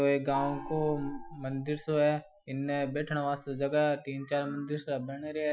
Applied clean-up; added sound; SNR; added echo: classical method Wiener filter.